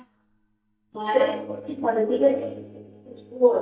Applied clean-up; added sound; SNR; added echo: neural mask model DeepFilterNet 3.